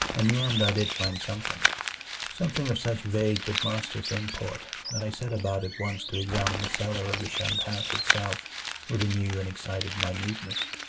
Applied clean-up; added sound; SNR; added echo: none; Bird + Crumpling, crinkling; 2 dB; none.